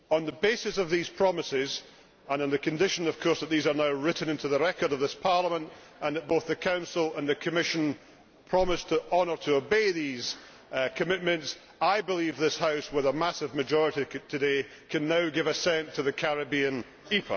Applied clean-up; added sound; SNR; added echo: none; none; none; none.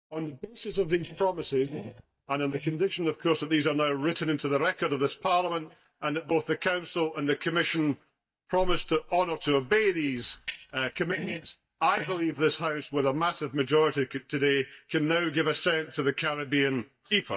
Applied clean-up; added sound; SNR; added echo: neural mask model DeepFilterNet 3.